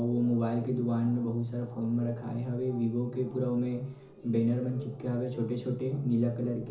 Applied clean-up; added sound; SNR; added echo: none; none; none; reverberation time 0.7 s.